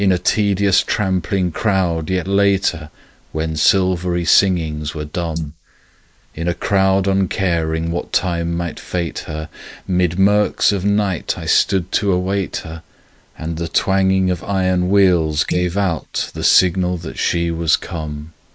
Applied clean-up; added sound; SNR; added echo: neural mask model Resemble Enhance denoiser.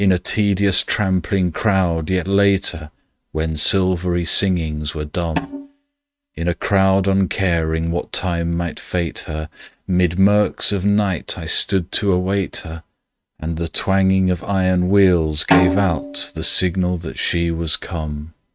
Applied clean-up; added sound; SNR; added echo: neural mask model RNNoise.